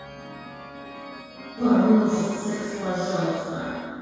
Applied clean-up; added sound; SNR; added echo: none; Organ; 17 dB; reverberation time 2.0 s.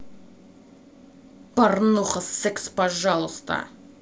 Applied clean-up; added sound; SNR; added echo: none; none; none; none.